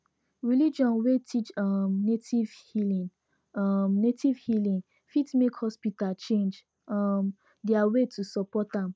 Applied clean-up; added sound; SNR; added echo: none; none; none; none.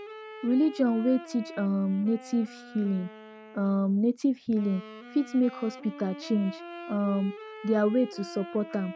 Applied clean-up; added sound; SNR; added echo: none; Wind instrument, woodwind instrument; 15 dB; none.